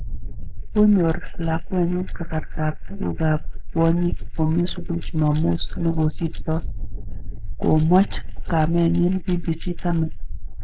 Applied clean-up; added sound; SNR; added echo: neural mask model Resemble Enhance denoiser.